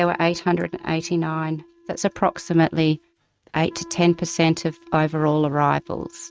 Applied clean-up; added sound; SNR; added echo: neural mask model RNNoise.